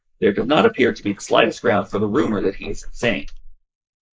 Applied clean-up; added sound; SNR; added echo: neural mask model Resemble Enhance denoiser.